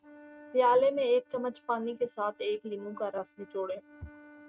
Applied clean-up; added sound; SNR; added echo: neural mask model RNNoise.